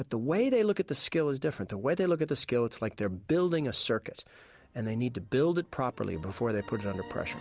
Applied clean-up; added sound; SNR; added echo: none; none; none; none.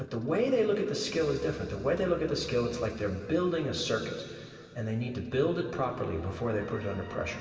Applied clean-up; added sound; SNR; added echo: none; Musical instrument; 18 dB; reverberation time 2.7 s.